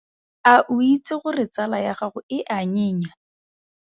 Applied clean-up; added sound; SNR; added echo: none; none; none; none.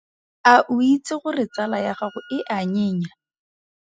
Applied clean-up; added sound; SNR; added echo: classical method spectral subtraction.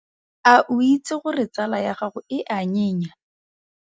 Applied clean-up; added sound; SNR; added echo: neural mask model DeepFilterNet 3.